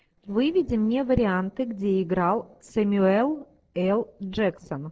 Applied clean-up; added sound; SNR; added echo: neural separator model SepFormer DNS4.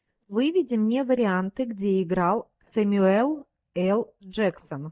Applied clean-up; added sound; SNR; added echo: neural mask model DeepFilterNet 3.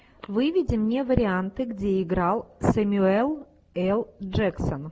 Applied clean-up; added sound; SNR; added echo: none; none; none; none.